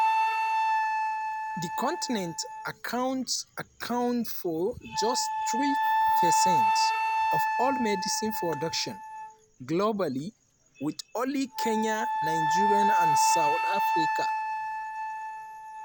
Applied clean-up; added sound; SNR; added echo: none; Wind instrument, woodwind instrument; -4 dB; none.